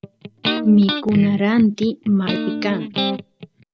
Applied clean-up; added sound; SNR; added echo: none; Electric guitar; 7 dB; none.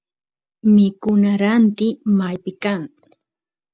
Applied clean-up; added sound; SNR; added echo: none; none; none; none.